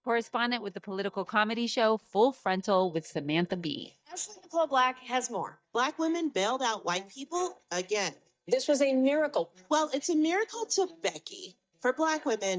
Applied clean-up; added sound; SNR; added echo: neural mask model DeepFilterNet 3.